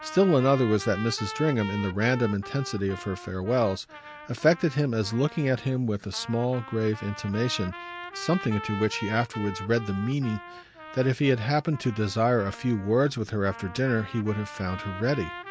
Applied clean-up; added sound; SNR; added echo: none; Trumpet; 14 dB; none.